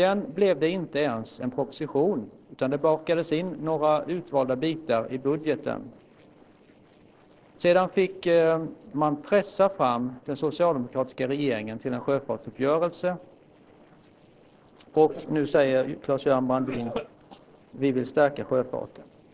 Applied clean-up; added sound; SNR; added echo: neural separator model SepFormer DNS4.